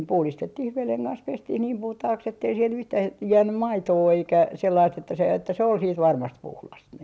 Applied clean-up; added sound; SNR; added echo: none; none; none; none.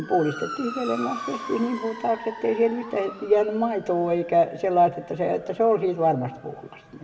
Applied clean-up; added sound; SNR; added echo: none; Motor vehicle (road) / Siren; 15 dB; reverberation time 0.9 s.